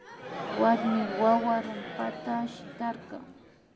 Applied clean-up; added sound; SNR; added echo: none; Crowd; 9 dB; reverberation time 1.0 s.